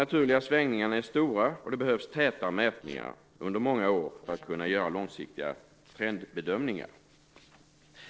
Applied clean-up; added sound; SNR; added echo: neural separator model SepFormer DNS4.